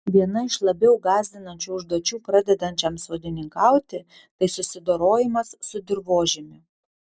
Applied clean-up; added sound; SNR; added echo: none; none; none; none.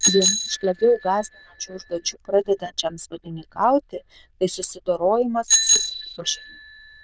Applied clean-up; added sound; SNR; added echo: neural diffusion model UNIVERSE++.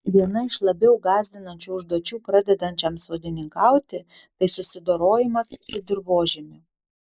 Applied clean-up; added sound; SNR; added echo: neural mask model Resemble Enhance denoiser.